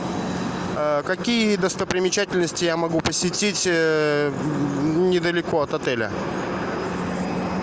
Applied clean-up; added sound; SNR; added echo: none; none; none; none.